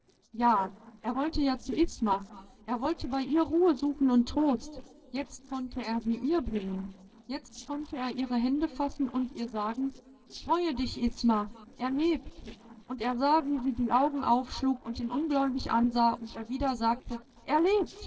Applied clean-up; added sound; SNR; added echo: neural separator model SepFormer DNS4.